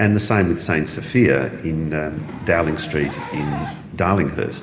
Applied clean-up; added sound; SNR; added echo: none; Zipper (clothing); 18 dB; reverberation time 2.1 s.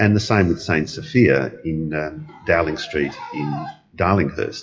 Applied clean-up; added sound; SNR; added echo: classical method WPE with log-MMSE.